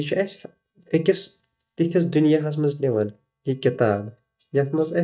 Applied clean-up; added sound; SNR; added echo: neural mask model DeepFilterNet 3.